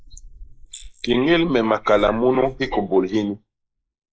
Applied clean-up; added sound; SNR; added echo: neural mask model Resemble Enhance denoiser.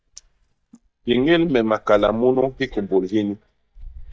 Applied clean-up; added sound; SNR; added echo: neural mask model DeepFilterNet 3.